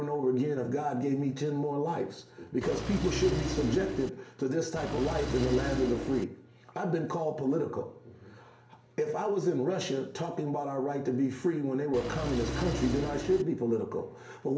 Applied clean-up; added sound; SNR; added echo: none; Engine; 4 dB; reverberation time 0.5 s.